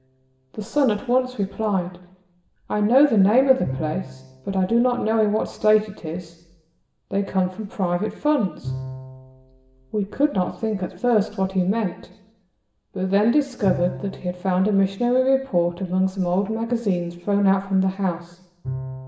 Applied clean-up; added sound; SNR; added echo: none; Bowed string instrument; 16 dB; reverberation time 0.8 s.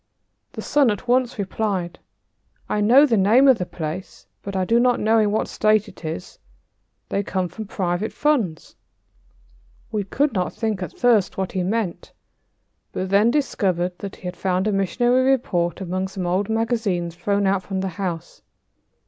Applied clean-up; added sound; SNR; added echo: none; none; none; none.